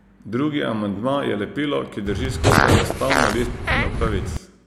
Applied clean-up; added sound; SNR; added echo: none; Fart; -4 dB; none.